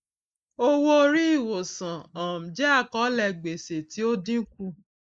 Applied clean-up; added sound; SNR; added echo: neural mask model Resemble Enhance denoiser.